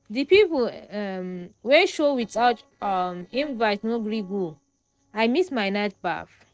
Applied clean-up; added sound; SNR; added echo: neural separator model SepFormer DNS4.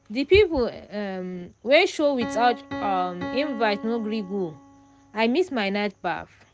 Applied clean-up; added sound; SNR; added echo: none; Piano; 14 dB; none.